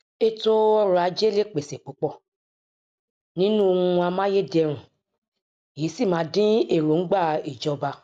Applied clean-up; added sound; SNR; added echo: none; none; none; none.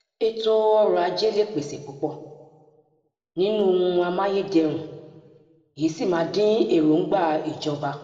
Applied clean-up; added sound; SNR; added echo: none; none; none; reverberation time 1.2 s.